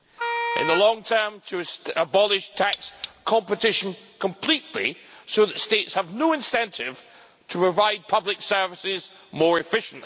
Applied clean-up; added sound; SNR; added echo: none; Cutlery, silverware + Wind instrument, woodwind instrument; 4 dB; none.